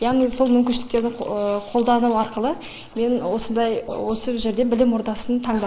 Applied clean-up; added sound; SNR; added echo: neural mask model Resemble Enhance denoiser.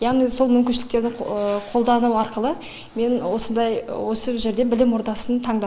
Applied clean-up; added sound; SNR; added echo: none; none; none; none.